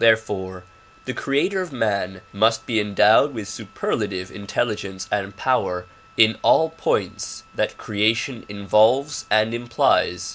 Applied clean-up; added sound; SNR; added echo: none; none; none; none.